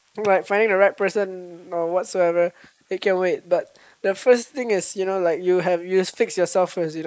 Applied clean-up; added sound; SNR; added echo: neural mask model Resemble Enhance denoiser.